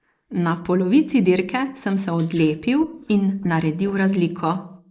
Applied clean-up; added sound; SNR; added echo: neural mask model Resemble Enhance denoiser.